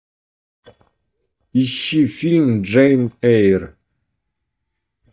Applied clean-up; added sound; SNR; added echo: neural mask model DeepFilterNet 3.